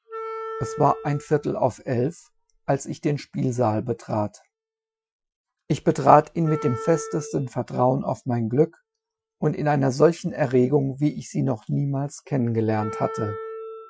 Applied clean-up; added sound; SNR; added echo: classical method Wiener filter.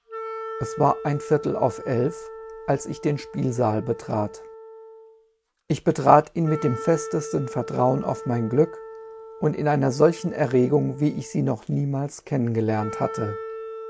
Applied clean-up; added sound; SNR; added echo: none; Wind instrument, woodwind instrument; 13 dB; none.